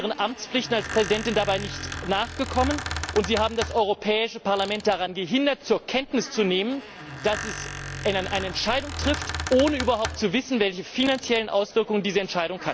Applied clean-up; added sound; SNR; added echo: none; Squeak; 10 dB; none.